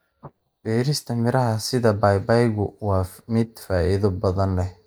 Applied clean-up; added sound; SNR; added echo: neural mask model DeepFilterNet 3.